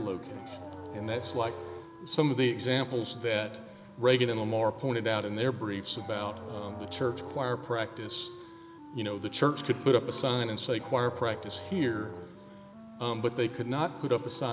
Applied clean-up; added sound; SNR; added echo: none; Musical instrument + Wind instrument, woodwind instrument; 15 dB; none.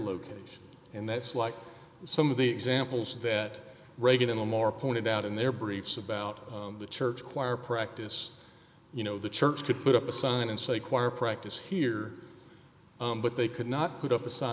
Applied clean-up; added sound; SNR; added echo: none; none; none; none.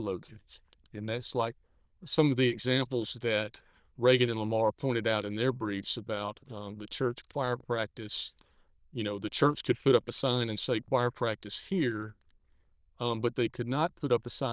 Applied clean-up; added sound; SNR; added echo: neural diffusion model UNIVERSE++.